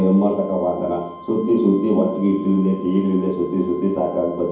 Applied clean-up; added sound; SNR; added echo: none; Wind instrument, woodwind instrument; 20 dB; reverberation time 1.2 s.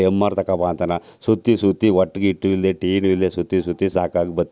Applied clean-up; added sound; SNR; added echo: none; none; none; none.